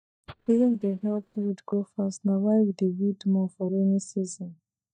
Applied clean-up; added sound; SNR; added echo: neural mask model DeepFilterNet 3.